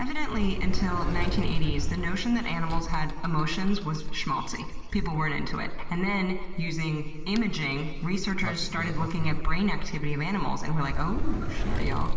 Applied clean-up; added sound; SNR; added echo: none; Sliding door; -2 dB; reverberation time 2.0 s.